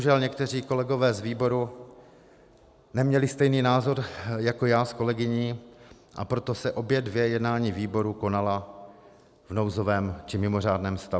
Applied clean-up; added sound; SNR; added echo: none; none; none; none.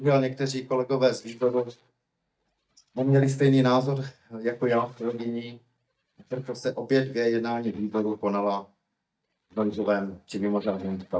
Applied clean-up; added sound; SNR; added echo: neural mask model DeepFilterNet 3.